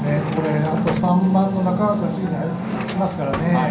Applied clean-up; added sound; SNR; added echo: none; Drawer open or close; 13 dB; reverberation time 0.6 s.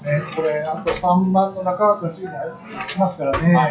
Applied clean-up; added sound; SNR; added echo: classical method WPE with log-MMSE.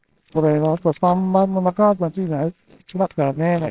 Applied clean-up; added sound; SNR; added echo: neural separator model SepFormer WHAMR!.